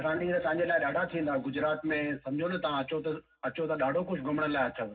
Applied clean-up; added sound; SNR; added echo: none; none; none; reverberation time 0.4 s.